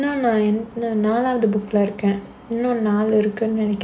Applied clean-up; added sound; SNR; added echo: none; none; none; none.